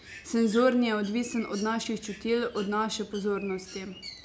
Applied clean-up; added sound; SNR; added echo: none; Bird; 18 dB; none.